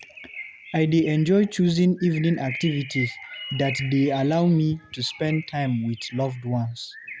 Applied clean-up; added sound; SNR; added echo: none; Bird; 15 dB; none.